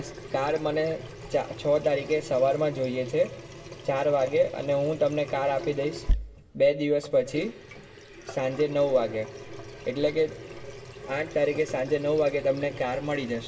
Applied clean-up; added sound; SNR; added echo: none; Sink (filling or washing) / Water tap, faucet; 11 dB; reverberation time 0.7 s.